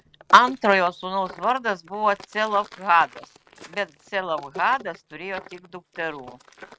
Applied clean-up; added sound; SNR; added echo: neural mask model RNNoise.